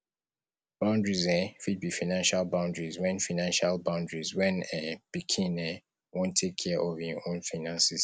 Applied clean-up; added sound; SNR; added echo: none; none; none; none.